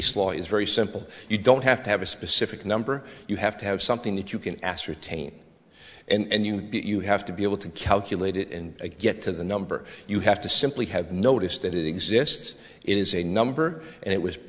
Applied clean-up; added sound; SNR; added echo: none; none; none; none.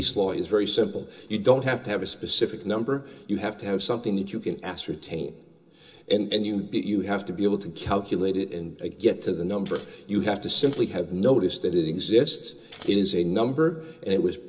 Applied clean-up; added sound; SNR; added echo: none; Scissors; 10 dB; reverberation time 0.2 s.